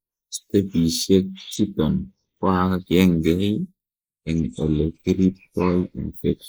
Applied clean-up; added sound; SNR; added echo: neural mask model Resemble Enhance denoiser.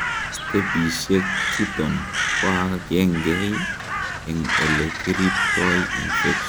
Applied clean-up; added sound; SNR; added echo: none; Crow; 1 dB; none.